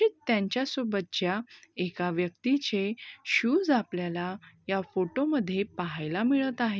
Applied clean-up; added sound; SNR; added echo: none; none; none; none.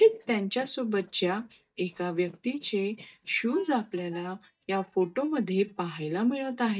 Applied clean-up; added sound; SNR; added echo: neural mask model DeepFilterNet 3.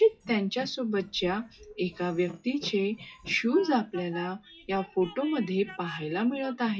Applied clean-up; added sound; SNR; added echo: classical method WPE with log-MMSE.